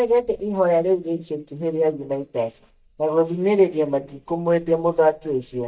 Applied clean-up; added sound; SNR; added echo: neural mask model DeepFilterNet 3.